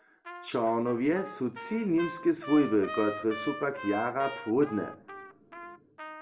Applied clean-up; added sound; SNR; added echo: none; Trumpet; 12 dB; reverberation time 1.2 s.